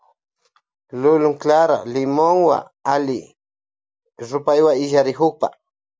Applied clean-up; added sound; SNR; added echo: none; none; none; none.